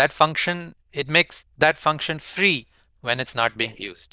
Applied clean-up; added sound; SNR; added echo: neural diffusion model UNIVERSE++.